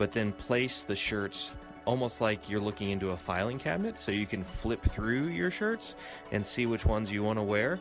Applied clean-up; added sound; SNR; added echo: none; none; none; none.